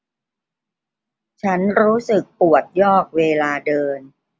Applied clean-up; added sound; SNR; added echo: none; none; none; none.